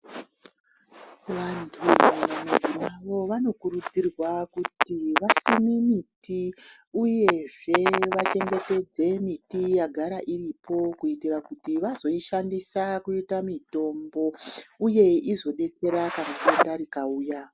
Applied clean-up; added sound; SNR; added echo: none; none; none; none.